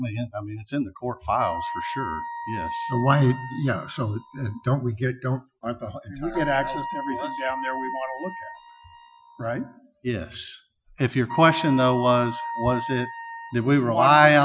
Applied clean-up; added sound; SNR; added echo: classical method Wiener filter.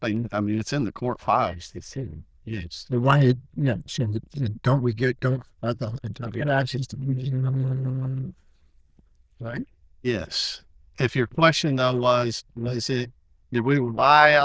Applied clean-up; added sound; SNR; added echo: neural diffusion model UNIVERSE++.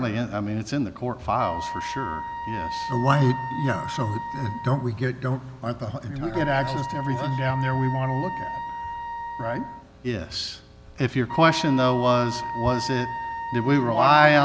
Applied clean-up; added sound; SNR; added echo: none; Wind instrument, woodwind instrument; 9 dB; none.